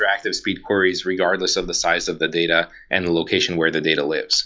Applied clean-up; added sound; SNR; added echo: classical method log-MMSE.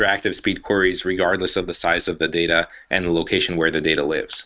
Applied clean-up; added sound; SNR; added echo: neural mask model RNNoise.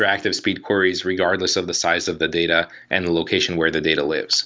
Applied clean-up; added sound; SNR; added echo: none; none; none; none.